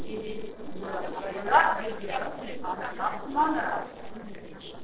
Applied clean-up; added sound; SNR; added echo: neural separator model SepFormer DNS4.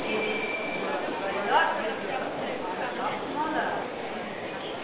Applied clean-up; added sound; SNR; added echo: none; Subway, metro, underground; 0 dB; reverberation time 0.8 s.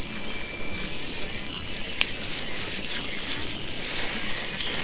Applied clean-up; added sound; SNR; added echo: neural separator model SepFormer WHAMR!.